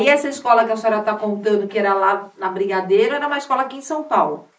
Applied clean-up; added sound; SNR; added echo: neural mask model Resemble Enhance denoiser.